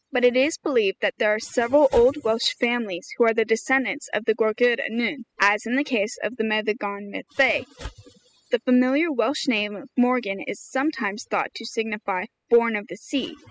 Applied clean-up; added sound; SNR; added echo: classical method spectral subtraction.